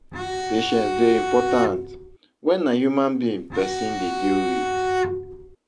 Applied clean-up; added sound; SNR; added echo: none; Bowed string instrument; 2 dB; none.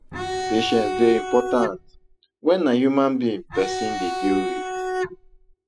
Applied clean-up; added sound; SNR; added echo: classical method spectral subtraction.